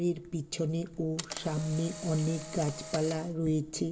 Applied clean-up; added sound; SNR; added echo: none; Camera; 13 dB; reverberation time 1.1 s.